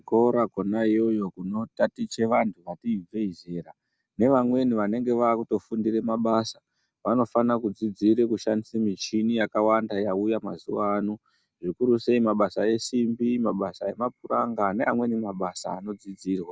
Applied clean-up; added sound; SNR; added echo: none; none; none; none.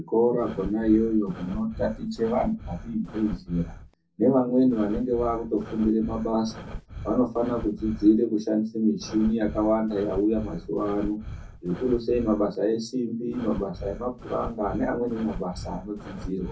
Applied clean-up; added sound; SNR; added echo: none; Breathing; 13 dB; reverberation time 0.3 s.